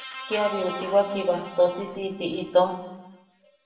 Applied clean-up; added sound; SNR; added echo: none; Guitar; 14 dB; reverberation time 0.9 s.